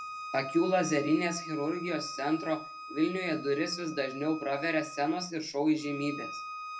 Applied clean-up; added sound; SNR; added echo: none; Bowed string instrument; 12 dB; reverberation time 0.3 s.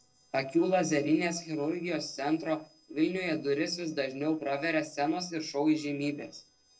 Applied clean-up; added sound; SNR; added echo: neural separator model SepFormer DNS4.